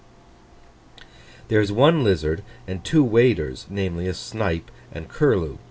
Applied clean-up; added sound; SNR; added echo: none; none; none; none.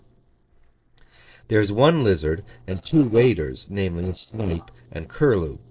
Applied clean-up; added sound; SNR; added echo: neural separator model SepFormer DNS4.